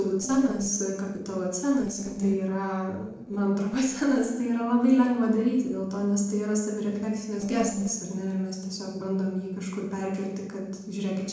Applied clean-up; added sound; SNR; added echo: neural separator model SepFormer DNS4.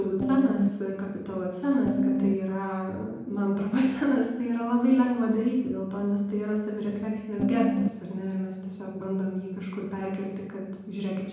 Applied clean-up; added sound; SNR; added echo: none; Piano; -3 dB; reverberation time 0.9 s.